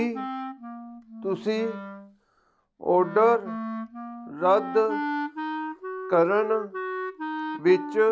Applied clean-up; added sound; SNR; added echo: none; Wind instrument, woodwind instrument; 8 dB; none.